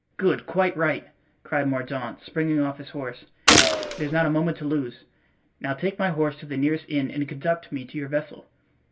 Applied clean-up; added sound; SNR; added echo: none; Gunshot, gunfire; -5 dB; reverberation time 0.1 s.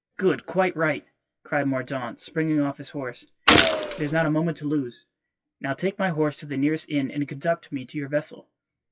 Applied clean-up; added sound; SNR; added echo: classical method WPE with log-MMSE.